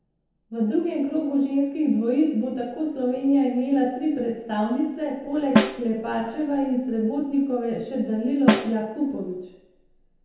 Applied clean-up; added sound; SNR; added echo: none; Snare drum; 2 dB; reverberation time 1.0 s.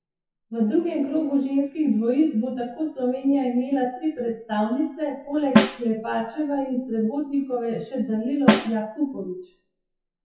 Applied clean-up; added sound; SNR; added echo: classical method WPE with log-MMSE.